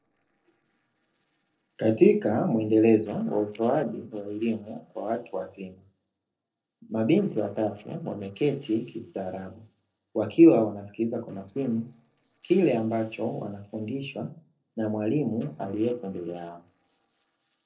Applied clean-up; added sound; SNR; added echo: neural separator model SepFormer DNS4.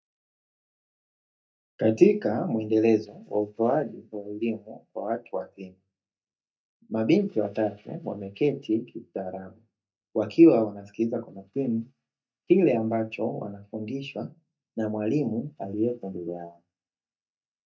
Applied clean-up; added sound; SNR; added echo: neural mask model DeepFilterNet 3.